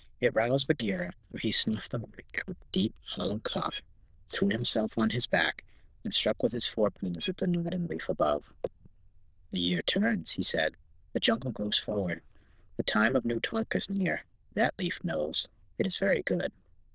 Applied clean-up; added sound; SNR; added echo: neural diffusion model UNIVERSE++.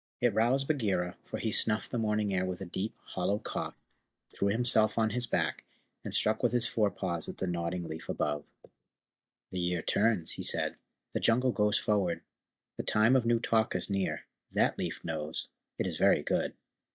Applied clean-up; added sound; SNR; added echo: neural mask model DeepFilterNet 3.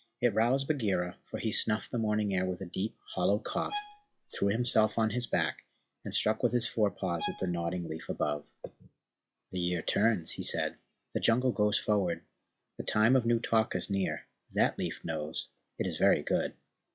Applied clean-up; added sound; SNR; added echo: classical method log-MMSE.